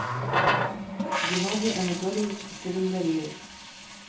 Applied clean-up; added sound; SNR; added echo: none; Water tap, faucet; -1 dB; reverberation time 0.6 s.